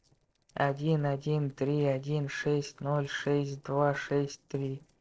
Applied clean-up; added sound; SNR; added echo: neural separator model SepFormer DNS4.